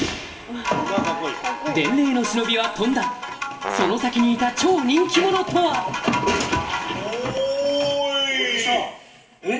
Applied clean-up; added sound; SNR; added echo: none; Brass instrument; 8 dB; reverberation time 2.3 s.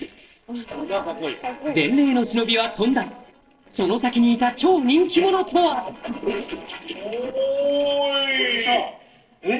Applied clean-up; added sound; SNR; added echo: neural separator model SepFormer DNS4.